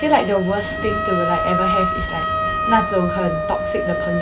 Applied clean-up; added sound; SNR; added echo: none; Wind instrument, woodwind instrument; 1 dB; none.